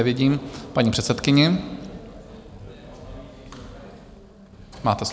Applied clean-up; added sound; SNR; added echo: none; none; none; none.